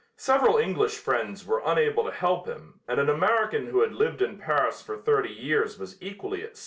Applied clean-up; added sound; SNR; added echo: none; none; none; none.